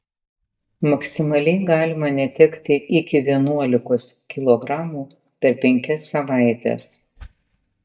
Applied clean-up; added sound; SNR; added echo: neural mask model DeepFilterNet 3.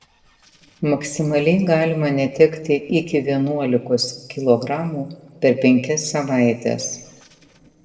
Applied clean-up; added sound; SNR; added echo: neural separator model SepFormer DNS4.